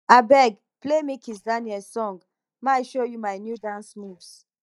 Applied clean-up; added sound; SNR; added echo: neural mask model DeepFilterNet 3.